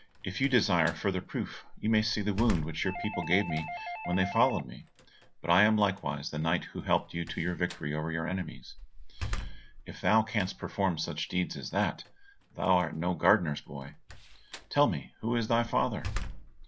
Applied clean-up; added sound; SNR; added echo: none; Slam + Doorbell; 11 dB; none.